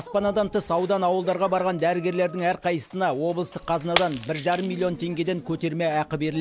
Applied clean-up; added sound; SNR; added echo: none; Shatter; 11 dB; none.